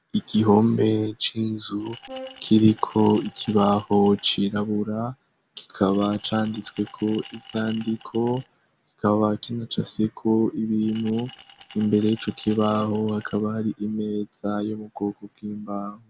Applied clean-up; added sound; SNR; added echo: none; Brass instrument + Glass; 20 dB; none.